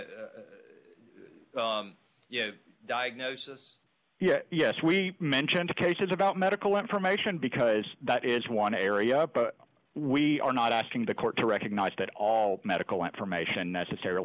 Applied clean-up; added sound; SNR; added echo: none; none; none; none.